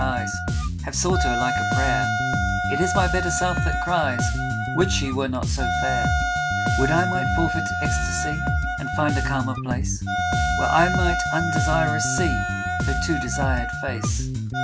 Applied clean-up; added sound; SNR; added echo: none; Bass guitar + Wind instrument, woodwind instrument; -4 dB; none.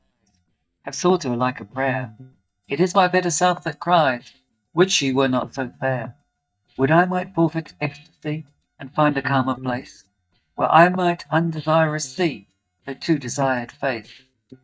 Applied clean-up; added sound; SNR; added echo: neural mask model DeepFilterNet 3.